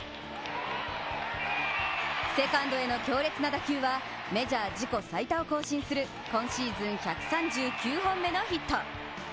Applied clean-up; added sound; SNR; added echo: none; none; none; none.